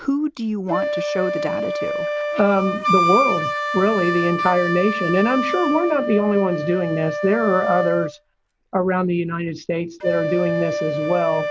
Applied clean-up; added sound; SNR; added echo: none; Wind instrument, woodwind instrument; 3 dB; none.